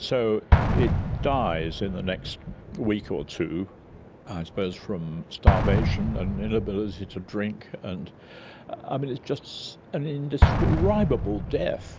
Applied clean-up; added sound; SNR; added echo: none; Explosion; -1 dB; none.